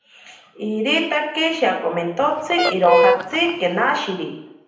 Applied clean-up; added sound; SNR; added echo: none; Fowl; 0 dB; reverberation time 0.7 s.